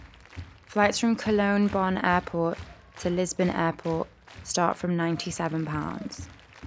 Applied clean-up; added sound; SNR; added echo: none; Applause; 18 dB; none.